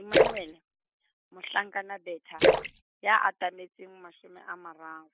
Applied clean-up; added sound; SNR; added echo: classical method spectral subtraction.